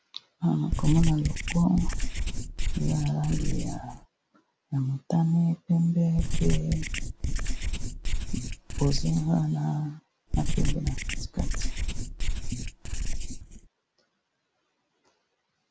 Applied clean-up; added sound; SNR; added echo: none; Writing; -2 dB; none.